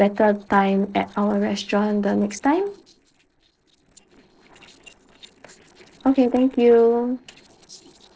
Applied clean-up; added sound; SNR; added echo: neural separator model SepFormer DNS4.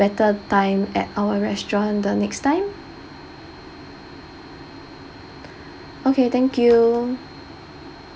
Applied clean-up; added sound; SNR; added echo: none; none; none; none.